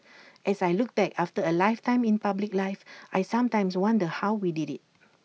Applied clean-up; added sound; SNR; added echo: none; none; none; none.